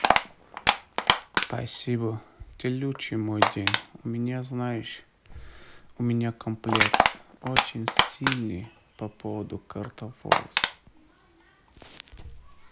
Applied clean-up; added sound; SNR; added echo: none; Crushing; -4 dB; none.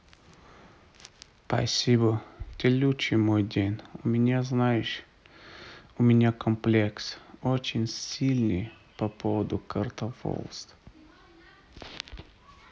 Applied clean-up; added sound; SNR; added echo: none; none; none; none.